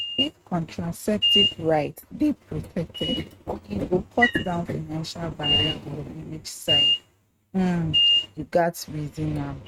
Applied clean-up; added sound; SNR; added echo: neural mask model RNNoise.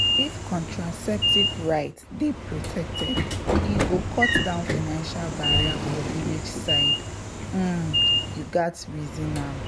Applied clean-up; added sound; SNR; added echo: none; Sliding door / Train; -3 dB; none.